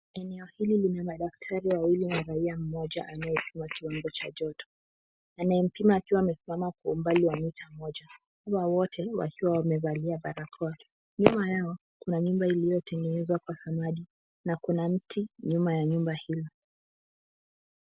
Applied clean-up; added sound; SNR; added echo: none; none; none; none.